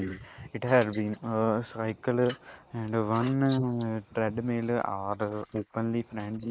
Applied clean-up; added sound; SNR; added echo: neural mask model Resemble Enhance denoiser.